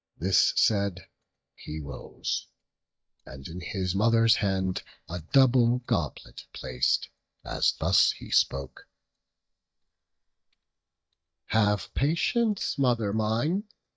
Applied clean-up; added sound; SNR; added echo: neural mask model DeepFilterNet 3.